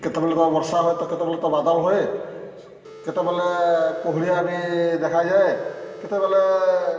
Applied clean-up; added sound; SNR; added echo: none; Telephone; 19 dB; reverberation time 1.9 s.